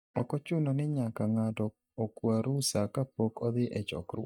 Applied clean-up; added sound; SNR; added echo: neural mask model DeepFilterNet 3.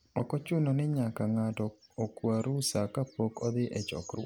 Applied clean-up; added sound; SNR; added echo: none; none; none; none.